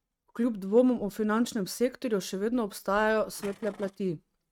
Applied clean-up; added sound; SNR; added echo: neural mask model RNNoise.